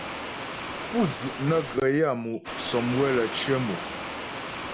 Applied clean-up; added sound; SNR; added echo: none; Water; 7 dB; none.